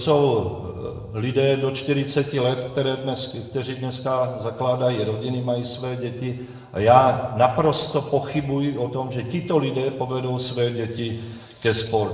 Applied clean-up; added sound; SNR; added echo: none; none; none; reverberation time 0.9 s.